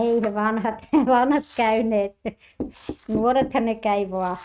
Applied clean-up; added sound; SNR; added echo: neural mask model RNNoise.